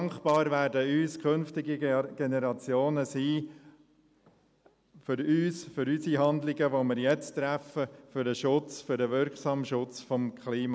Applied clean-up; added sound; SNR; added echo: none; none; none; none.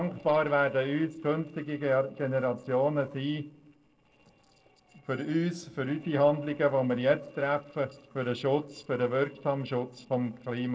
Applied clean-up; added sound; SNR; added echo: neural separator model SepFormer DNS4.